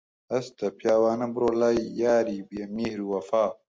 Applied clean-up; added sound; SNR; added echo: none; none; none; none.